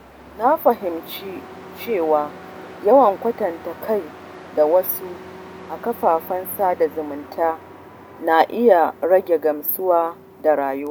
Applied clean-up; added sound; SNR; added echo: none; Truck; 19 dB; none.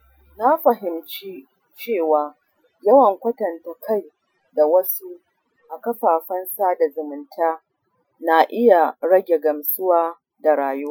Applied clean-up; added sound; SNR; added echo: classical method Wiener filter.